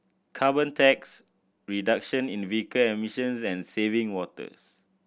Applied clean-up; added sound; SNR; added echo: none; none; none; none.